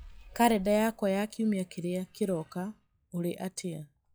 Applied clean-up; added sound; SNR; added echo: classical method log-MMSE.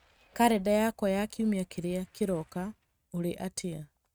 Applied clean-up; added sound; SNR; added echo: neural mask model RNNoise.